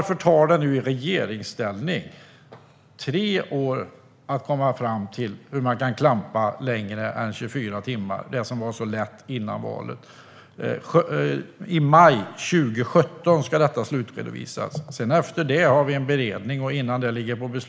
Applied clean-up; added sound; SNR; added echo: none; none; none; none.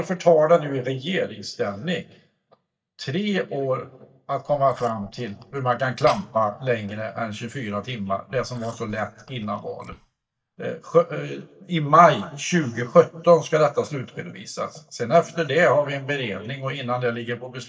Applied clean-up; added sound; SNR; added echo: neural mask model DeepFilterNet 3.